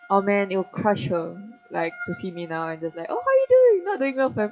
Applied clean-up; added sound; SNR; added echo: classical method WPE with log-MMSE.